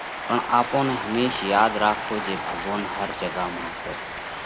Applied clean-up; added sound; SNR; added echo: none; Cheering; 6 dB; none.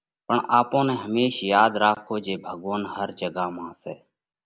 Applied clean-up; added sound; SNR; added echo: none; none; none; none.